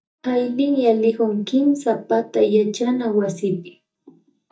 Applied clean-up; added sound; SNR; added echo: neural mask model DeepFilterNet 3.